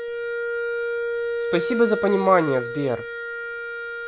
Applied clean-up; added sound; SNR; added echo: none; Wind instrument, woodwind instrument; 3 dB; none.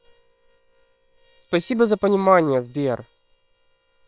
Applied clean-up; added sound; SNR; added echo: neural separator model SepFormer WHAM!.